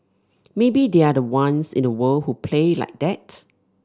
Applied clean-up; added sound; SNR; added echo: none; none; none; none.